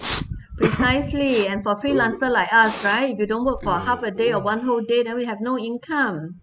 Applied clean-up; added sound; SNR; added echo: none; Respiratory sounds; 9 dB; none.